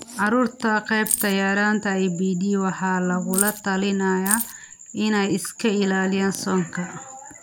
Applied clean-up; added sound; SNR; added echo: none; Keys jangling; 4 dB; none.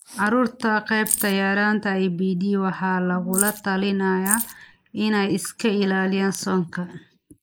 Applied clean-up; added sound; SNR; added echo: neural mask model Resemble Enhance denoiser.